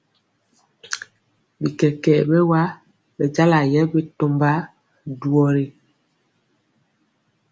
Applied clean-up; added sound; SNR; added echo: none; none; none; none.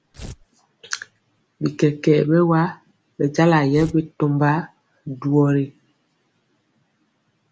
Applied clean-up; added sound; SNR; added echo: none; Tearing; 16 dB; none.